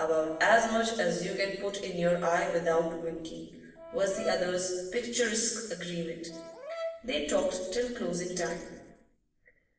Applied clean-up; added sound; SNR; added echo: none; Brass instrument; 12 dB; reverberation time 1.1 s.